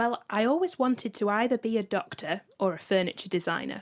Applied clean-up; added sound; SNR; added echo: none; none; none; none.